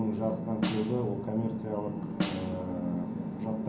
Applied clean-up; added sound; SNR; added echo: none; Snare drum; 8 dB; reverberation time 0.6 s.